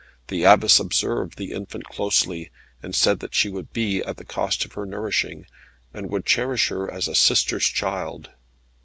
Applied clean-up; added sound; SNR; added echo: none; none; none; none.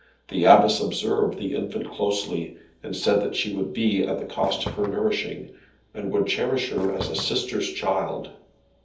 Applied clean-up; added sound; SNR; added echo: none; Fireworks; 13 dB; reverberation time 0.7 s.